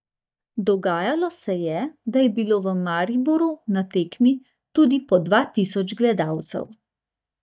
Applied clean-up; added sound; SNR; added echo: neural mask model DeepFilterNet 3.